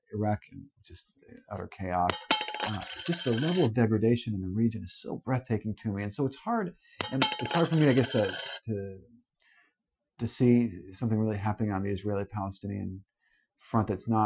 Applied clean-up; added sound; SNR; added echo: classical method Wiener filter.